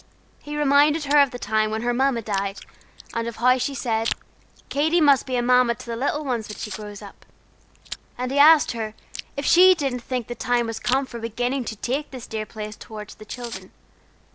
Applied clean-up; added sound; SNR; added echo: none; Chewing, mastication; 17 dB; none.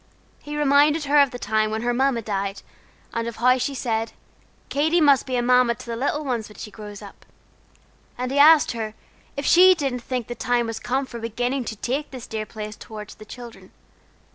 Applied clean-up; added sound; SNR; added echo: none; none; none; none.